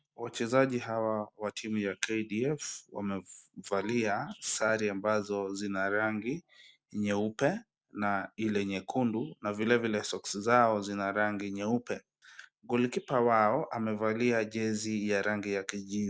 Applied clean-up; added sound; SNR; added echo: none; none; none; none.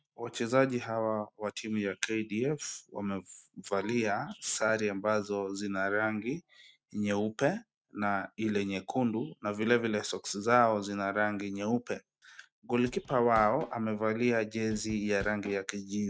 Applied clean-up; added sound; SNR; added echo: neural mask model RNNoise.